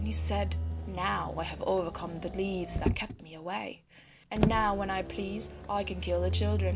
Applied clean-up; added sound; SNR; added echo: none; Motor vehicle (road); 2 dB; none.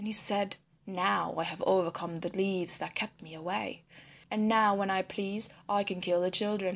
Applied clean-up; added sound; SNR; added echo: none; none; none; none.